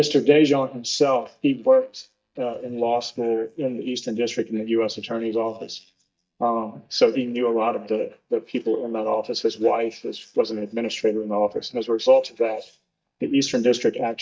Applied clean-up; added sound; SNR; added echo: neural mask model DeepFilterNet 3.